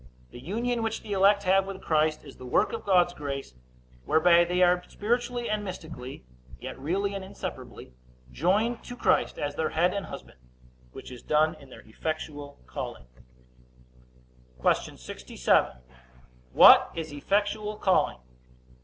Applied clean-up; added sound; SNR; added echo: none; none; none; none.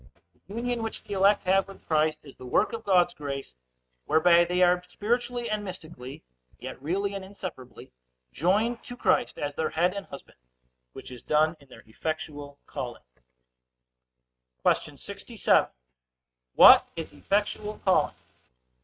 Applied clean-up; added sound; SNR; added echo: neural mask model RNNoise.